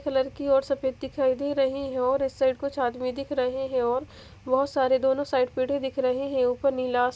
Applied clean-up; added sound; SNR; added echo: none; none; none; none.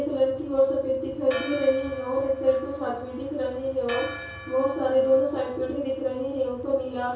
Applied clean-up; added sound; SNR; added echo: none; Church bell; 16 dB; reverberation time 0.6 s.